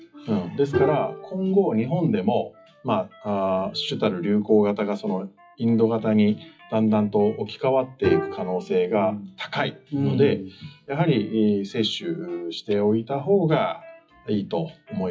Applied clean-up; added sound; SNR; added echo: classical method WPE with log-MMSE.